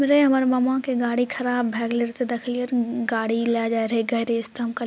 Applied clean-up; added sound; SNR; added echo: none; none; none; none.